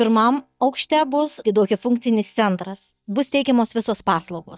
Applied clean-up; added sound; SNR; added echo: neural mask model DeepFilterNet 3.